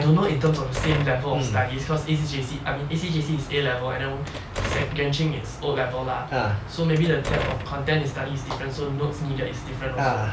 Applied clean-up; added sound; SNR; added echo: none; Door; 8 dB; none.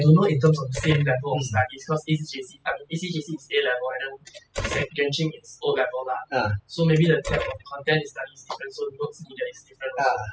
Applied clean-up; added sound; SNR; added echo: classical method spectral subtraction.